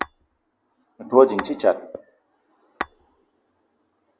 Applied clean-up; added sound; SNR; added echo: none; Tap / Glass; 13 dB; none.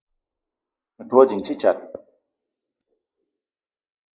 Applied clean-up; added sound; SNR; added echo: neural mask model Resemble Enhance denoiser.